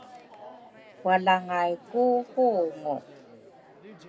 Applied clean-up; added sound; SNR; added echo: none; Chatter; 20 dB; reverberation time 0.2 s.